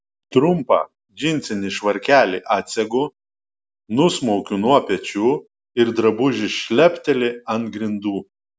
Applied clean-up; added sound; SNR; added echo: none; none; none; none.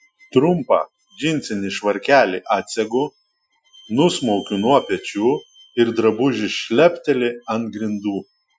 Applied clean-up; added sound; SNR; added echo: classical method Wiener filter.